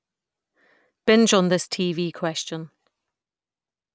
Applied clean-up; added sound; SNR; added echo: none; none; none; none.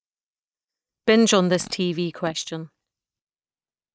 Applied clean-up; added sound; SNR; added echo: neural mask model DeepFilterNet 3.